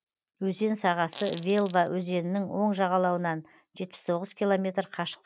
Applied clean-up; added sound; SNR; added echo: neural mask model RNNoise.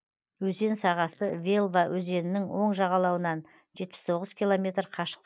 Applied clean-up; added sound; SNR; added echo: neural mask model Resemble Enhance denoiser.